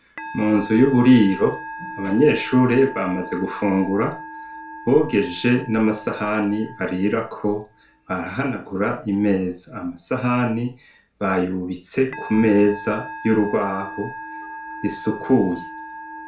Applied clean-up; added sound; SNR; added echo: none; Musical instrument; 15 dB; reverberation time 0.3 s.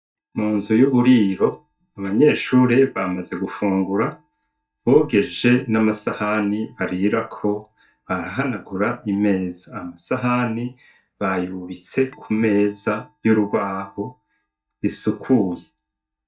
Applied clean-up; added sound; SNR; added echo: neural mask model DeepFilterNet 3.